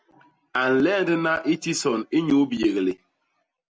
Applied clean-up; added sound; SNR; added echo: none; none; none; none.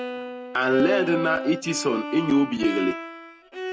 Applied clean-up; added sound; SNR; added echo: none; Bowed string instrument; 6 dB; none.